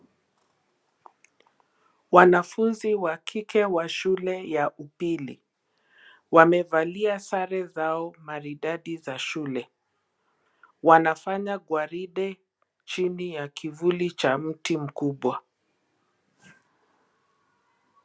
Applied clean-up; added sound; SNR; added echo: none; none; none; none.